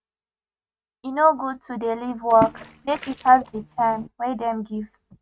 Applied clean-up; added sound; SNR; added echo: neural mask model RNNoise.